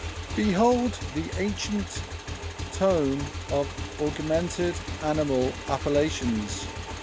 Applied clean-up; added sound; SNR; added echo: none; Motorcycle / Engine; 7 dB; none.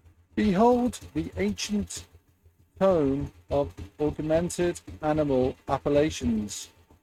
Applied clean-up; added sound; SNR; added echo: neural mask model RNNoise.